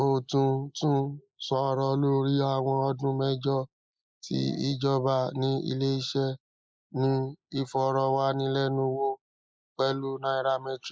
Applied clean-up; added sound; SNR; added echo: neural mask model Resemble Enhance denoiser.